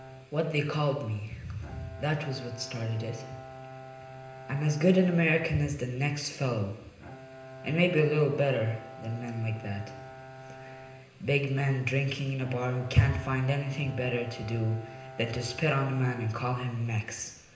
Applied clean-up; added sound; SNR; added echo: none; Bowed string instrument; 17 dB; reverberation time 0.9 s.